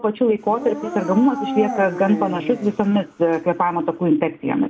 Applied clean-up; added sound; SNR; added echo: none; Dog; 10 dB; none.